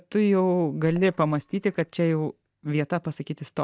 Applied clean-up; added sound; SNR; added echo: neural mask model DeepFilterNet 3.